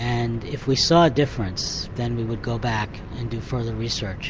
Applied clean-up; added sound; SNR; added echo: none; none; none; none.